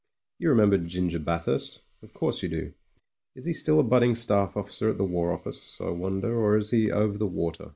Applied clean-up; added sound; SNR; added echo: neural mask model Resemble Enhance denoiser.